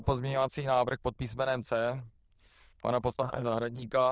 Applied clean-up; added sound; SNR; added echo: neural diffusion model UNIVERSE++.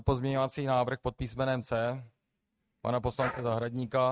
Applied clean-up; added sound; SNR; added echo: neural mask model RNNoise.